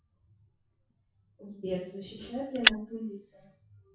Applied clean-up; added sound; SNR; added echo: classical method WPE with log-MMSE.